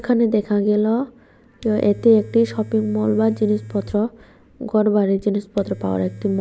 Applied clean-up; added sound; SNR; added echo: none; Domestic sounds, home sounds; 19 dB; none.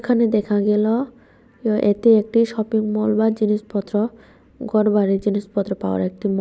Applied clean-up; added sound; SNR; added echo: none; none; none; none.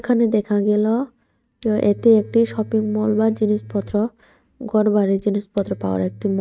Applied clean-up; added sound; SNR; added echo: neural mask model RNNoise.